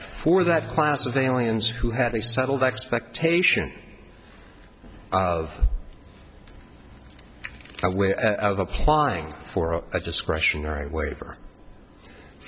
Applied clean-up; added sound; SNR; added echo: none; Bass guitar; 12 dB; none.